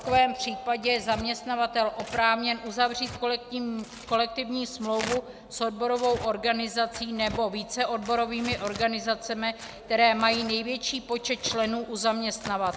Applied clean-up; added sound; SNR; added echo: none; Tearing; 16 dB; none.